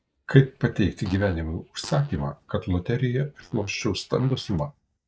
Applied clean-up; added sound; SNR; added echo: neural mask model DeepFilterNet 3.